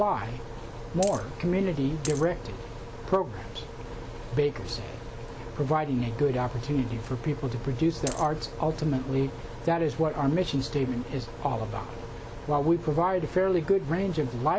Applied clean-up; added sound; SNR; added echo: none; Coin (dropping); 11 dB; none.